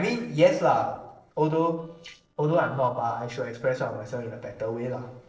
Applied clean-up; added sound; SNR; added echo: neural separator model SepFormer DNS4.